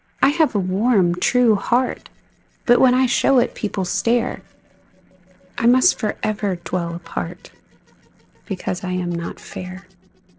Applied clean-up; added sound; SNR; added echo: neural separator model SepFormer DNS4.